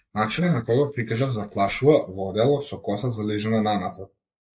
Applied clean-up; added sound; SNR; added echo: neural mask model Resemble Enhance denoiser.